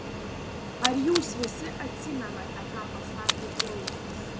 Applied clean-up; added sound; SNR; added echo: none; Fixed-wing aircraft, airplane + Splash, splatter; 0 dB; none.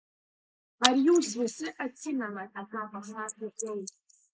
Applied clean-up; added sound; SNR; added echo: neural mask model Resemble Enhance denoiser.